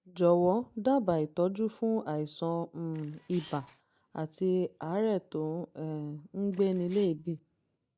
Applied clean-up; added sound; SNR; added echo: neural mask model DeepFilterNet 3.